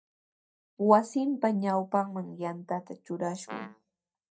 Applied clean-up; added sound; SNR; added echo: neural mask model DeepFilterNet 3.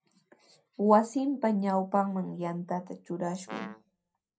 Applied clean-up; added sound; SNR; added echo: none; Brass instrument; 16 dB; reverberation time 0.2 s.